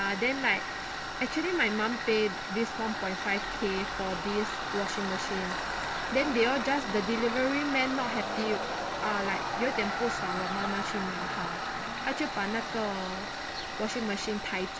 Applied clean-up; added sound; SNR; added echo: none; Tools; 2 dB; none.